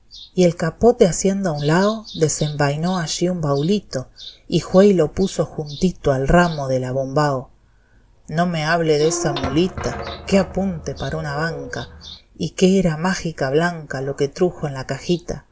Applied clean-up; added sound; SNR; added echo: none; Squeak / Thump, thud; 11 dB; none.